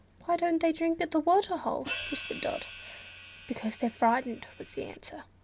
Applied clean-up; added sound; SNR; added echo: none; Hi-hat; 11 dB; none.